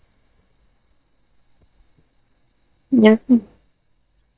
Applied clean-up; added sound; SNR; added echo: neural mask model DeepFilterNet 3.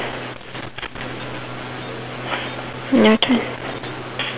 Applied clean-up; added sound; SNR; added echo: none; none; none; none.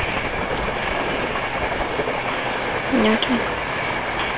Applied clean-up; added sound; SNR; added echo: none; Train; -4 dB; none.